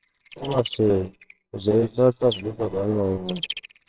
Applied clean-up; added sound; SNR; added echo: neural separator model SepFormer WHAMR!.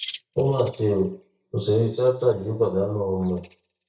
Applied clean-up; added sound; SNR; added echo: neural mask model DeepFilterNet 3.